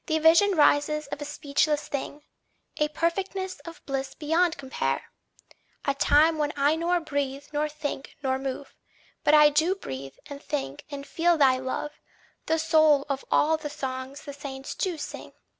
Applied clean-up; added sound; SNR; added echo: none; none; none; none.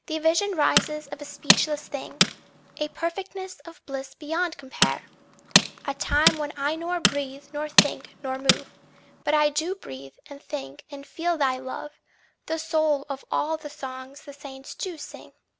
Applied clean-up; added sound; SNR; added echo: none; Tools; -2 dB; none.